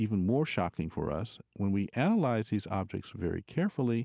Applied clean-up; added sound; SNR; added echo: none; none; none; none.